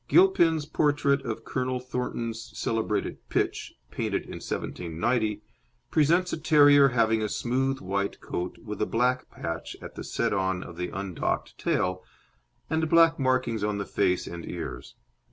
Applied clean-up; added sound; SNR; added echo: none; none; none; none.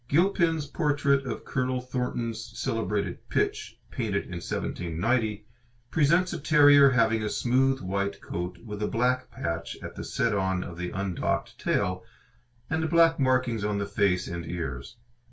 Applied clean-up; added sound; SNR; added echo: none; none; none; reverberation time 0.2 s.